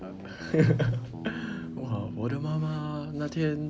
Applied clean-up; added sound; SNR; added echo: none; Guitar; 11 dB; none.